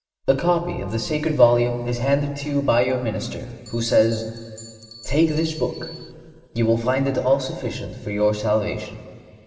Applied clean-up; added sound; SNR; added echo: none; Bell; 20 dB; reverberation time 2.2 s.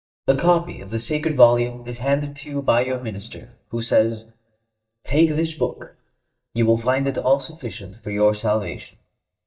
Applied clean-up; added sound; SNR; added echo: neural mask model DeepFilterNet 3.